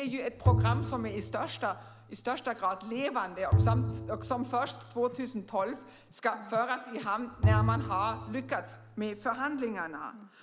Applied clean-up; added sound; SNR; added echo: none; Bowed string instrument; -1 dB; none.